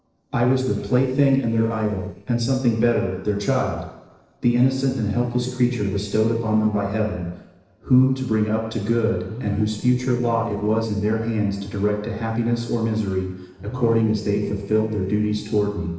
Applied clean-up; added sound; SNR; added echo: neural separator model SepFormer DNS4.